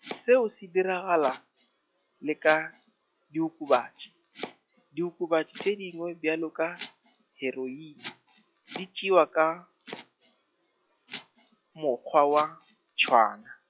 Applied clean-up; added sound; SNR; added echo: classical method log-MMSE.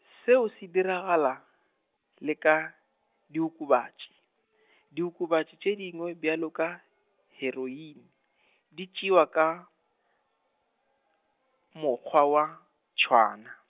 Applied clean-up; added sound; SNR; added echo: none; none; none; none.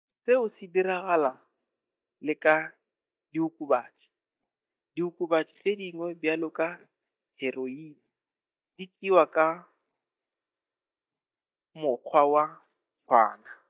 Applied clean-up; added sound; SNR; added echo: neural mask model DeepFilterNet 3.